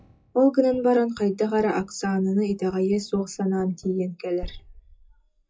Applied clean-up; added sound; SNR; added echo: classical method WPE with log-MMSE.